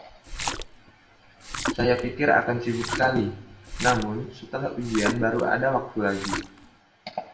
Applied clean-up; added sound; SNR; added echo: none; Splash, splatter; 8 dB; reverberation time 0.5 s.